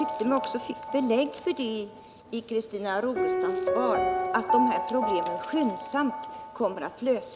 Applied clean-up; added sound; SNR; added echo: none; Piano; 2 dB; none.